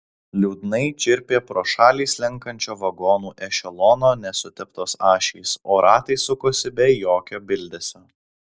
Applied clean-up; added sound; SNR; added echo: none; none; none; none.